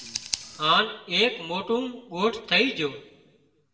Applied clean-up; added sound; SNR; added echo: none; Scissors; 15 dB; reverberation time 0.7 s.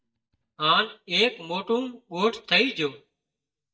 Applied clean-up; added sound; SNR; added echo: neural mask model DeepFilterNet 3.